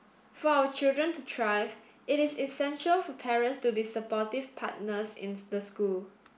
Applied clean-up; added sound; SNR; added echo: none; none; none; none.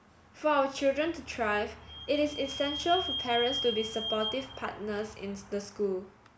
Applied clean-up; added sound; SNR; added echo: none; Squeak / Vehicle; 8 dB; none.